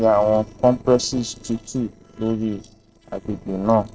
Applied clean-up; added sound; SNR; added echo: neural separator model SepFormer DNS4.